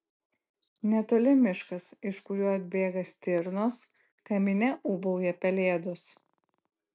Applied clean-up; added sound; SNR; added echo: none; none; none; none.